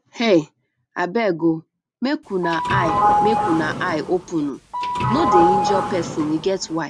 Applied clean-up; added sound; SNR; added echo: none; Sliding door / Doorbell; -1 dB; none.